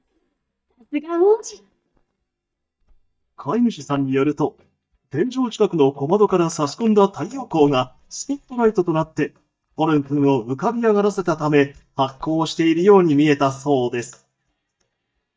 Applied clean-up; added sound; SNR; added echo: neural mask model DeepFilterNet 3.